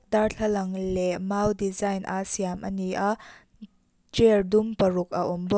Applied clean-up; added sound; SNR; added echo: none; none; none; none.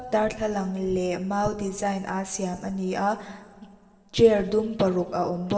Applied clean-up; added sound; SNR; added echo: none; none; none; reverberation time 1.9 s.